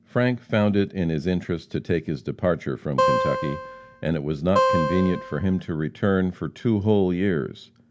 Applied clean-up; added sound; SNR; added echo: none; Acoustic guitar; 1 dB; none.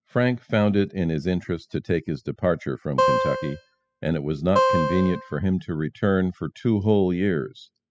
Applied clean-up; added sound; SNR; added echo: classical method spectral subtraction.